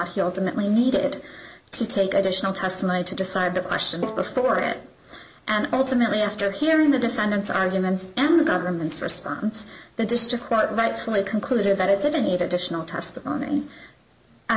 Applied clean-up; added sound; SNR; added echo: none; Bowed string instrument; 14 dB; none.